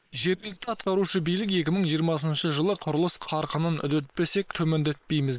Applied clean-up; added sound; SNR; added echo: neural separator model SepFormer WHAM!.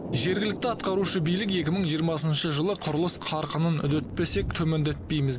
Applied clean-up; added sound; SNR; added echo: none; Thunder; 10 dB; none.